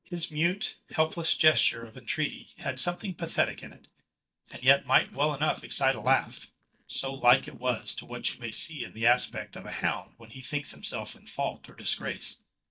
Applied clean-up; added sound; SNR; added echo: neural mask model DeepFilterNet 3.